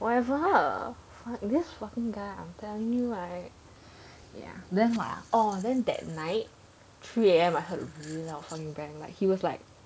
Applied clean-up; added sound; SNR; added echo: none; none; none; none.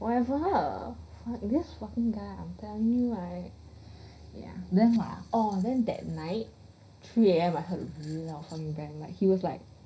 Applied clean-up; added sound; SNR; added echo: none; none; none; reverberation time 0.5 s.